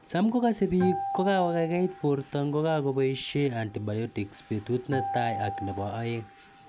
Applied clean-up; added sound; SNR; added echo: none; Acoustic guitar; 10 dB; none.